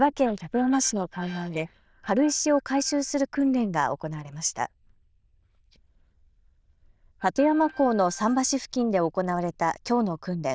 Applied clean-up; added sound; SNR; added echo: neural diffusion model UNIVERSE++.